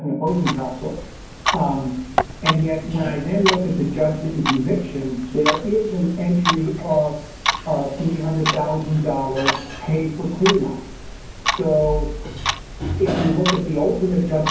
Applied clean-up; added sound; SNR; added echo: none; Clock; 5 dB; reverberation time 0.9 s.